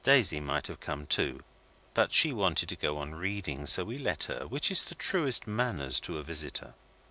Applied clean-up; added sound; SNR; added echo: none; none; none; none.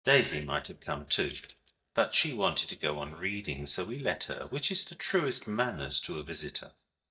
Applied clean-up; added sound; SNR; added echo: neural mask model DeepFilterNet 3.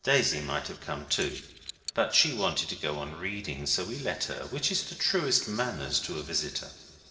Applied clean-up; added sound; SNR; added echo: neural separator model SepFormer DNS4.